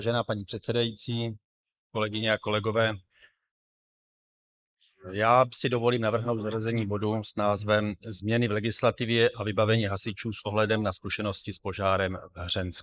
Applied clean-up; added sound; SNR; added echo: neural mask model Resemble Enhance denoiser.